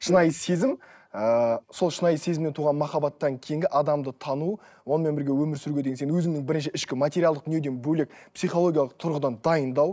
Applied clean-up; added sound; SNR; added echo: neural mask model Resemble Enhance denoiser.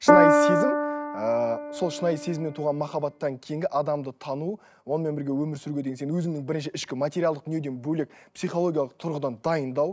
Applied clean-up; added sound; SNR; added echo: none; Piano; -5 dB; none.